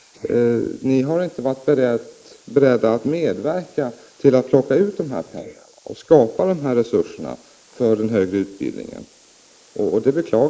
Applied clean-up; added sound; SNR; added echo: neural mask model Resemble Enhance denoiser.